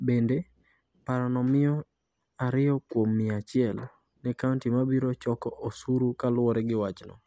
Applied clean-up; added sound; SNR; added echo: none; none; none; none.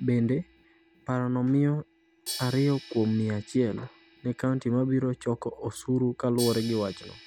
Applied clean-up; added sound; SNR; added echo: none; Crash cymbal; 17 dB; none.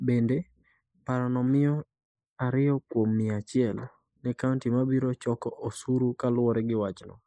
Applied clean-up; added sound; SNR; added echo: neural mask model Resemble Enhance denoiser.